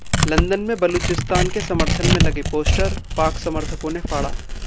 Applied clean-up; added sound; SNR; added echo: none; Tearing; -2 dB; none.